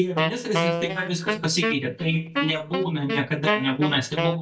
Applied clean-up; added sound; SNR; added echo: neural mask model DeepFilterNet 3.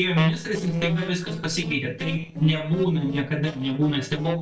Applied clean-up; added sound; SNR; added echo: neural separator model SepFormer DNS4.